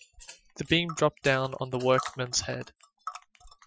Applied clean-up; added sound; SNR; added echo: classical method Wiener filter.